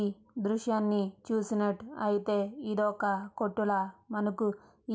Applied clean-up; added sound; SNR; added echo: none; none; none; none.